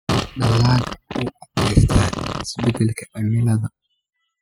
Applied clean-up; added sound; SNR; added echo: classical method spectral subtraction.